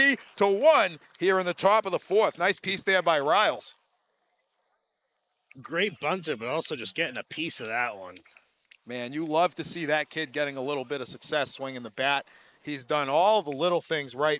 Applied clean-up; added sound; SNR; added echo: neural mask model Resemble Enhance denoiser.